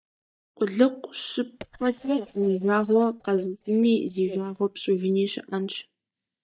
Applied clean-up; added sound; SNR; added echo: neural mask model DeepFilterNet 3.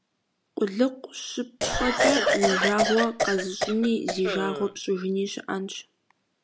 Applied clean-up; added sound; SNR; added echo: none; Cough; -1 dB; none.